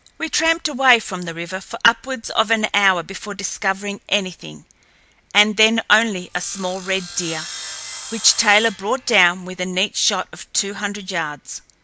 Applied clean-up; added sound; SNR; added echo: none; Sawing; 13 dB; none.